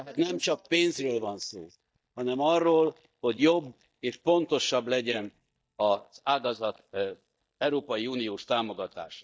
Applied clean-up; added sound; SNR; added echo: neural mask model DeepFilterNet 3.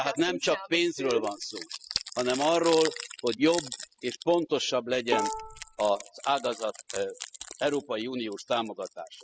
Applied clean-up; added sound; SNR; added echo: classical method spectral subtraction.